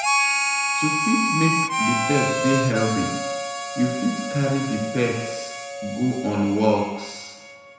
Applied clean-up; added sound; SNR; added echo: none; Harmonica; 1 dB; reverberation time 1.0 s.